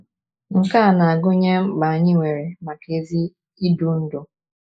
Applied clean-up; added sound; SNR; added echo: neural mask model Resemble Enhance denoiser.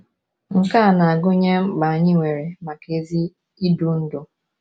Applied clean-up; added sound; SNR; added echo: none; none; none; none.